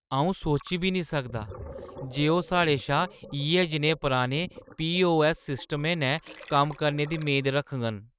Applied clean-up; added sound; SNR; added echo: neural mask model RNNoise.